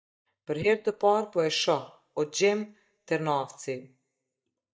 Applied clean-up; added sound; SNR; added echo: neural mask model DeepFilterNet 3.